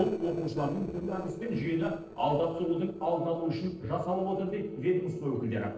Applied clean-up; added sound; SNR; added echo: neural separator model SepFormer DNS4.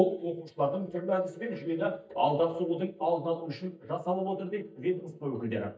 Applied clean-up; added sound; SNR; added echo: neural mask model DeepFilterNet 3.